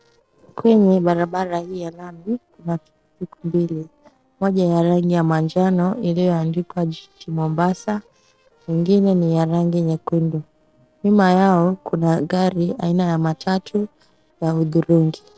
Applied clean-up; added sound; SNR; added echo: neural separator model SepFormer DNS4.